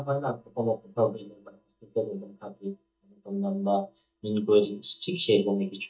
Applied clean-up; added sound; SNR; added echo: neural mask model DeepFilterNet 3.